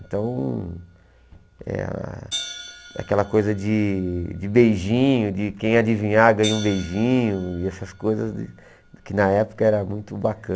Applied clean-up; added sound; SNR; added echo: none; Hi-hat; 18 dB; none.